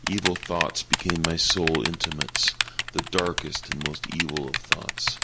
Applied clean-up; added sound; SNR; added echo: none; Typing; 1 dB; none.